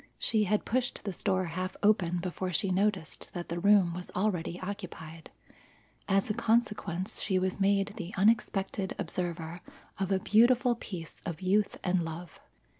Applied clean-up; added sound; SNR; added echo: none; none; none; none.